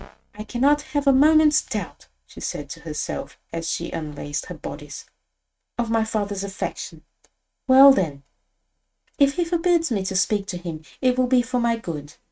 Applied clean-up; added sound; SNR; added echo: neural mask model RNNoise.